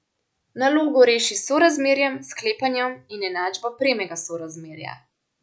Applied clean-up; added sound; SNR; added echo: none; none; none; none.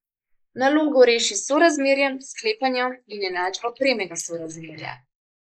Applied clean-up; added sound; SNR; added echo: neural mask model Resemble Enhance denoiser.